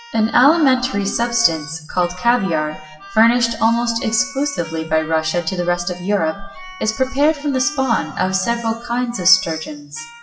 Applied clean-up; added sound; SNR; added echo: classical method WPE with log-MMSE.